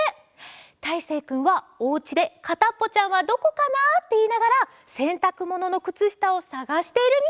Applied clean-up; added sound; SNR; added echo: none; none; none; none.